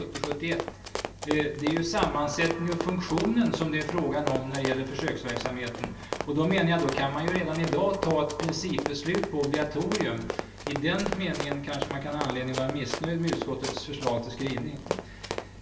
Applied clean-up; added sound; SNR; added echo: none; Run; 6 dB; reverberation time 0.3 s.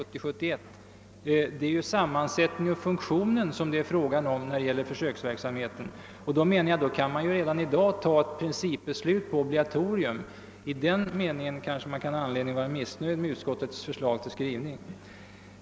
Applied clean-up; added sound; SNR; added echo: none; none; none; none.